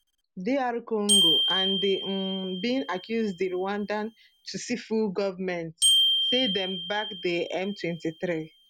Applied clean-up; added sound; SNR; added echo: none; Glockenspiel; 0 dB; none.